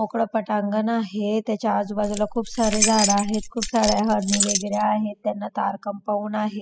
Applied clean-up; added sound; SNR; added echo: classical method spectral subtraction.